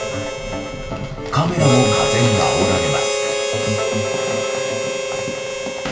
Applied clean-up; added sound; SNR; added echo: none; Harmonica; -1 dB; reverberation time 0.3 s.